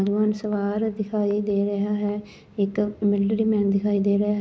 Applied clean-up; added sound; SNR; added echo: none; none; none; none.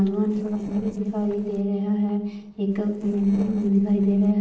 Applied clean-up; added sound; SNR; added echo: neural separator model SepFormer DNS4.